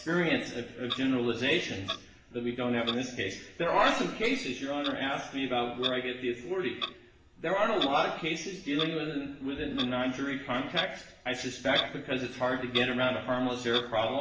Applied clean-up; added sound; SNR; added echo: none; Clock; 11 dB; reverberation time 0.8 s.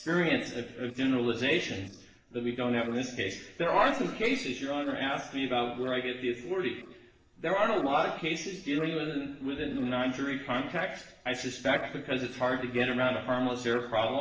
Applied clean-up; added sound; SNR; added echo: neural separator model SepFormer DNS4.